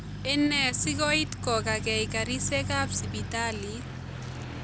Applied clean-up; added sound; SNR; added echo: none; Truck; 5 dB; none.